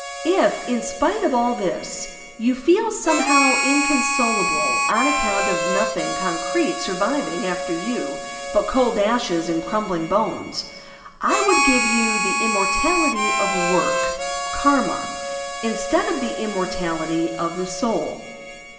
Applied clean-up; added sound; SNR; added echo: none; Harmonica; 2 dB; reverberation time 1.9 s.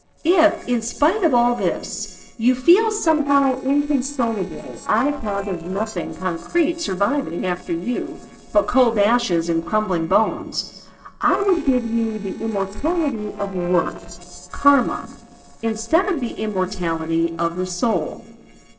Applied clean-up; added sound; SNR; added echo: neural separator model SepFormer DNS4.